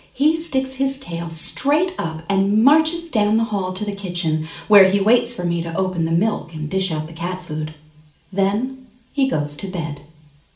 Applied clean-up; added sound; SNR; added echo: none; none; none; reverberation time 0.4 s.